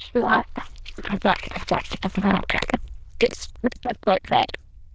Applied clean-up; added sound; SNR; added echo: neural diffusion model UNIVERSE++.